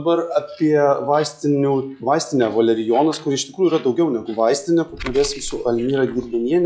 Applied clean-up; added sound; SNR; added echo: classical method log-MMSE.